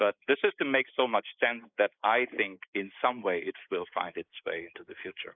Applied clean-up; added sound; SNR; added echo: neural mask model Resemble Enhance denoiser.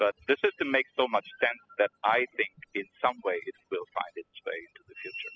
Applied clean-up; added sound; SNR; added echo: classical method spectral subtraction.